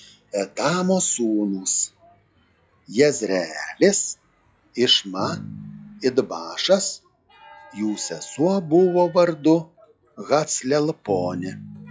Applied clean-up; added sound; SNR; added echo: classical method log-MMSE.